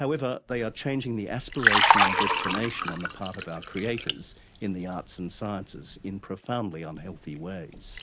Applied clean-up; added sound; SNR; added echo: none; Liquid; -4 dB; none.